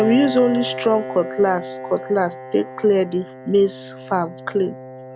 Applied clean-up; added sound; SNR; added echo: none; Piano; 12 dB; none.